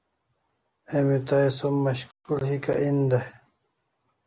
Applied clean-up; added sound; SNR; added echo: none; none; none; none.